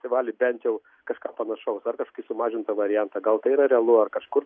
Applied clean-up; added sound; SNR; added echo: none; none; none; none.